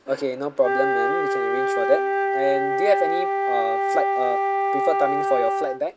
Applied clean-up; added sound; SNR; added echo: none; Wind instrument, woodwind instrument; -3 dB; none.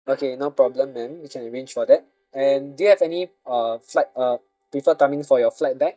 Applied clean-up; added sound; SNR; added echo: neural mask model DeepFilterNet 3.